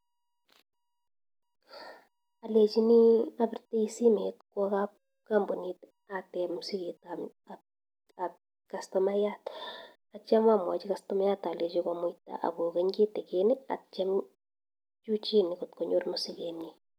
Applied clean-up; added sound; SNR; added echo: none; none; none; none.